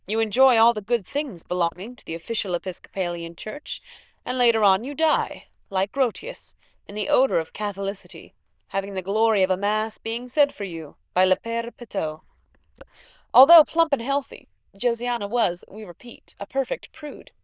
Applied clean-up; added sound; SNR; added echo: neural diffusion model UNIVERSE++.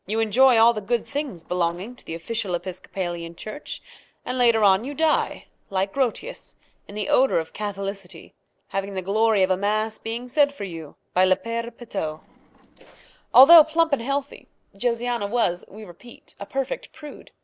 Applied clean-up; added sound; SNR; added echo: neural separator model SepFormer DNS4.